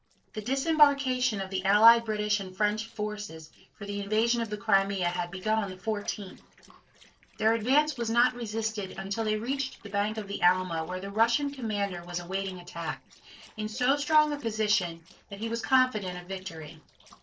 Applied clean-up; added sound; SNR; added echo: neural separator model SepFormer DNS4.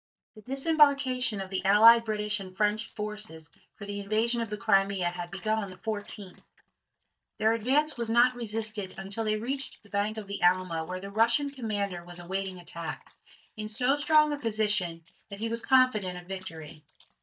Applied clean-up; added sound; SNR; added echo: neural mask model DeepFilterNet 3.